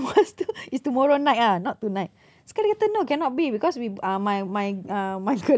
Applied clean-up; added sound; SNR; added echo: none; none; none; none.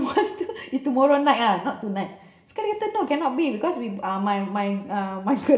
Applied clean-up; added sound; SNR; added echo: none; none; none; reverberation time 0.7 s.